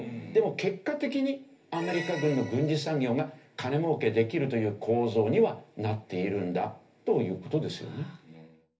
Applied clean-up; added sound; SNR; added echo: none; none; none; reverberation time 0.3 s.